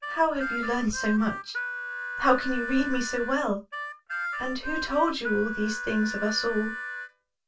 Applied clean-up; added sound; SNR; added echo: none; Harmonica; 6 dB; reverberation time 0.2 s.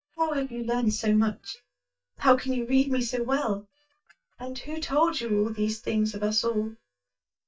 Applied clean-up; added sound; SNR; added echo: neural mask model DeepFilterNet 3.